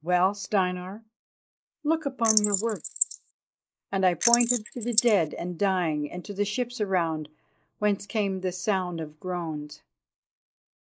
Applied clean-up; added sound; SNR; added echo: neural mask model Resemble Enhance denoiser.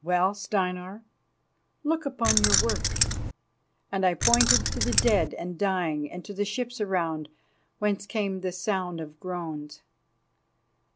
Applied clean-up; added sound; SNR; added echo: none; Keys jangling; -4 dB; none.